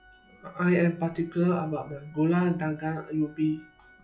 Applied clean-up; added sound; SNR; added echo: classical method log-MMSE.